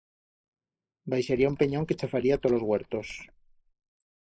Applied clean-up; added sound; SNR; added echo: neural mask model Resemble Enhance denoiser.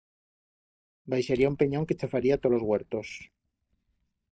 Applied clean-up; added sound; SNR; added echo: neural mask model DeepFilterNet 3.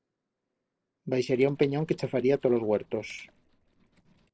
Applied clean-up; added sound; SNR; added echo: neural separator model SepFormer DNS4.